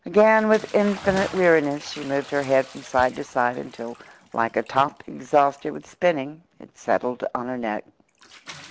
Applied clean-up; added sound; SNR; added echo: none; Bathtub (filling or washing) / Splash, splatter; 20 dB; none.